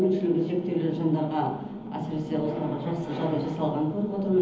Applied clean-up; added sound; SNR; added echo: none; none; none; reverberation time 1.3 s.